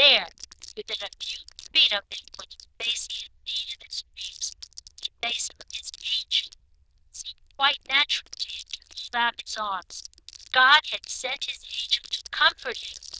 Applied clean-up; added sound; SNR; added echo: neural diffusion model UNIVERSE++.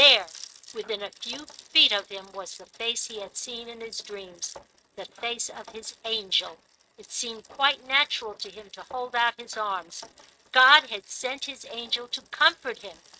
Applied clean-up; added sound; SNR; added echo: neural mask model RNNoise.